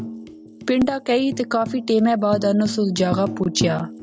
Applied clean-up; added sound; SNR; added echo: none; Tambourine; 10 dB; none.